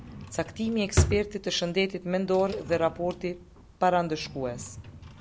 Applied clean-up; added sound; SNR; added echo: none; Drawer open or close; 6 dB; none.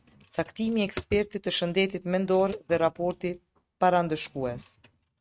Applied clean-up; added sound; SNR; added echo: neural mask model RNNoise.